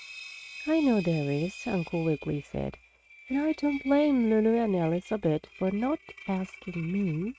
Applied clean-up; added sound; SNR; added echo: neural mask model RNNoise.